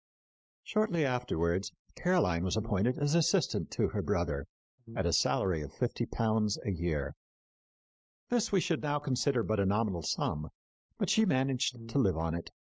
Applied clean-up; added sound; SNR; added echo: neural mask model RNNoise.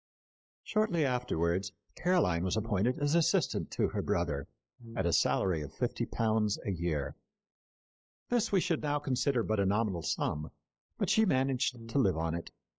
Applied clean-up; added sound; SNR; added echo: classical method log-MMSE.